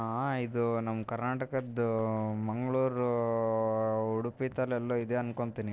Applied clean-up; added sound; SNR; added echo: neural separator model SepFormer DNS4.